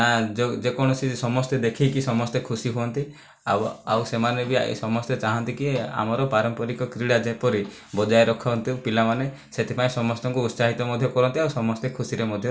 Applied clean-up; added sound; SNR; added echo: none; none; none; none.